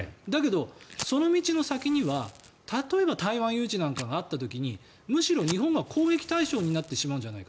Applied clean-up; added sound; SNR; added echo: none; Fire; 19 dB; none.